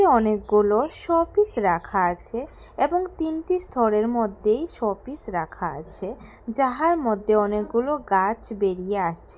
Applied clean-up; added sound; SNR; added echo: none; none; none; none.